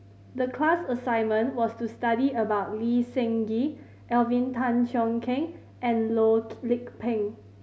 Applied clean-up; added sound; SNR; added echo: none; none; none; none.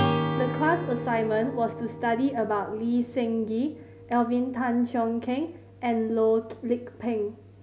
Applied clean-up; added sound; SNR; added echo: none; Acoustic guitar / Strum; 7 dB; none.